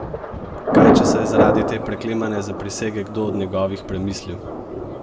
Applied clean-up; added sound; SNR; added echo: none; Thunder; -5 dB; reverberation time 0.8 s.